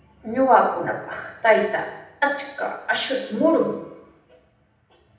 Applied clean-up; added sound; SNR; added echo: none; none; none; reverberation time 0.8 s.